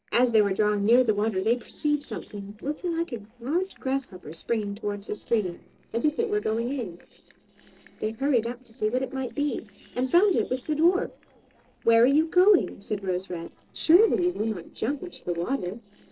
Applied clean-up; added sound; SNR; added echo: neural separator model SepFormer DNS4.